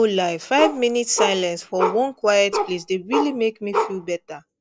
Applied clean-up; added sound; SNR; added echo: none; Bark; 4 dB; none.